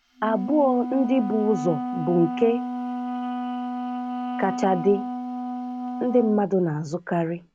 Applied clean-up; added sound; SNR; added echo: none; Wind instrument, woodwind instrument; 5 dB; none.